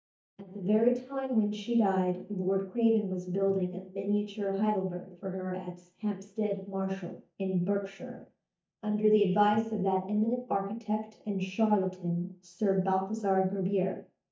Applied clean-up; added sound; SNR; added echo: neural mask model DeepFilterNet 3.